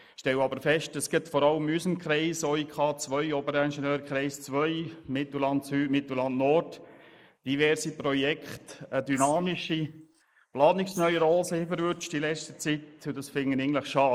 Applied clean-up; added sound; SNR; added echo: neural mask model Resemble Enhance denoiser.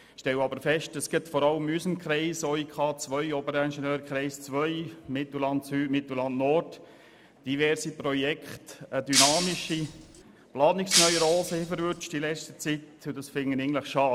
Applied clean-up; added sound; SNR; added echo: none; Shatter; -1 dB; none.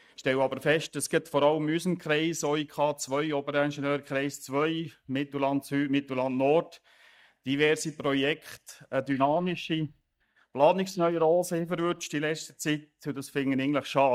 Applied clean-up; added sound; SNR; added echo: neural mask model DeepFilterNet 3.